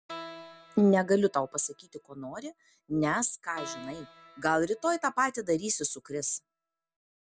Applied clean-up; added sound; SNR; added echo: none; Keyboard (musical); 19 dB; none.